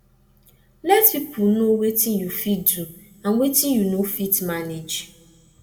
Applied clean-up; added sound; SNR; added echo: none; none; none; reverberation time 0.9 s.